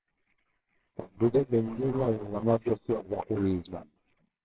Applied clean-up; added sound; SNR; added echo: neural separator model SepFormer WHAMR!.